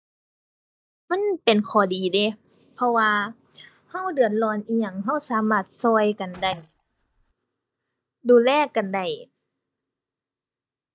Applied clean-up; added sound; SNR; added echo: neural mask model DeepFilterNet 3.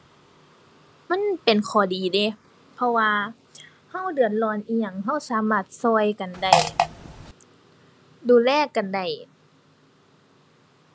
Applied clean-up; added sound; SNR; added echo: none; Fart; -2 dB; none.